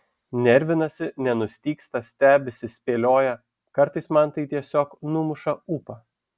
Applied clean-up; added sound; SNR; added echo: none; none; none; none.